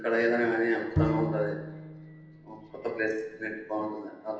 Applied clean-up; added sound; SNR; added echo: none; Bowed string instrument; 4 dB; reverberation time 0.9 s.